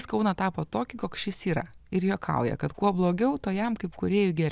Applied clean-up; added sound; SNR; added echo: none; none; none; none.